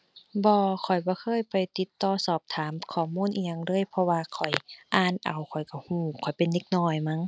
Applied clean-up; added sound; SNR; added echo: none; none; none; none.